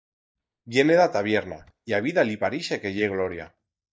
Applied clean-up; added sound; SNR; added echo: neural mask model DeepFilterNet 3.